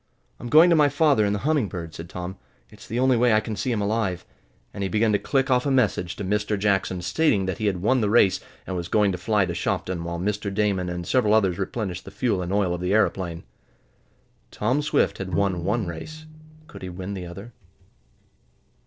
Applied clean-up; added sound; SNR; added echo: neural separator model SepFormer DNS4.